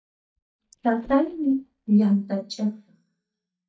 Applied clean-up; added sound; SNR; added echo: neural mask model DeepFilterNet 3.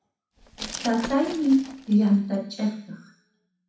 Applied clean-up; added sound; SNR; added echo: none; Glass; 15 dB; reverberation time 0.6 s.